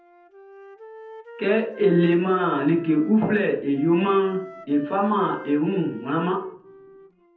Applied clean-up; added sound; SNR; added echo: none; Wind instrument, woodwind instrument; 19 dB; reverberation time 0.7 s.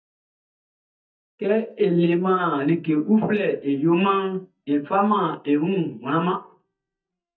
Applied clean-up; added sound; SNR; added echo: neural mask model DeepFilterNet 3.